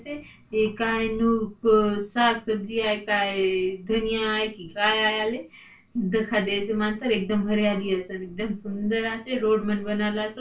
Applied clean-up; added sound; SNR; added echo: none; none; none; reverberation time 0.2 s.